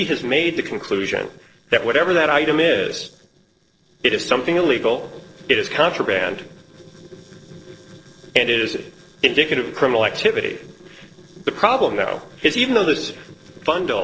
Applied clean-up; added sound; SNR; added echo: neural separator model SepFormer DNS4.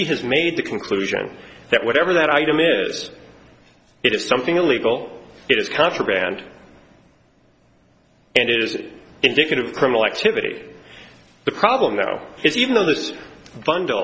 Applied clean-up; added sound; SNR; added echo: none; none; none; none.